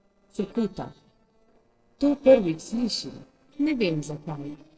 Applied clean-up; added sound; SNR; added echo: neural separator model SepFormer DNS4.